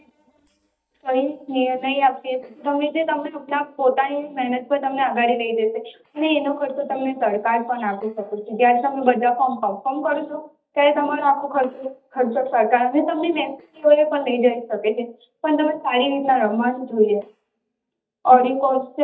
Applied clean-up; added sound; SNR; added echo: neural mask model DeepFilterNet 3.